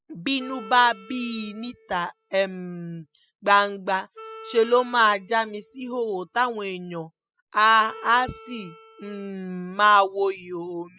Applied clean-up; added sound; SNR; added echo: classical method spectral subtraction.